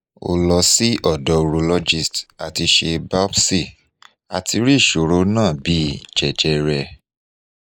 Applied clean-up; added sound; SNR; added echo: neural mask model Resemble Enhance denoiser.